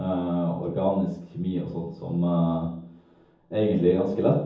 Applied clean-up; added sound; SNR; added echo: none; none; none; reverberation time 0.7 s.